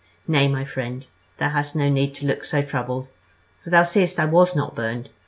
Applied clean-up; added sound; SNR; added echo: none; none; none; none.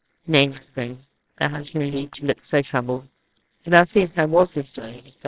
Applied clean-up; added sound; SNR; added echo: neural separator model SepFormer WHAMR!.